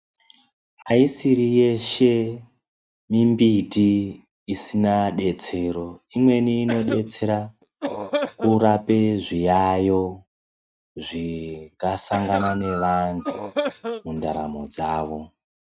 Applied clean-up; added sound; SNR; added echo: neural mask model RNNoise.